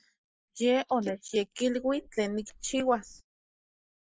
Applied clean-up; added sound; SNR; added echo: neural mask model Resemble Enhance denoiser.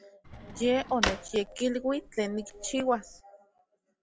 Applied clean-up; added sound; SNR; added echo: none; Drawer open or close; 7 dB; none.